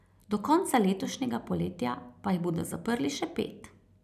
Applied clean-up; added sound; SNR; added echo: none; none; none; none.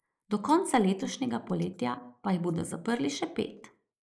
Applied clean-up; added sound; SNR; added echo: neural mask model Resemble Enhance denoiser.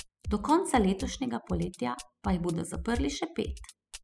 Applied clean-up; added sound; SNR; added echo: classical method spectral subtraction.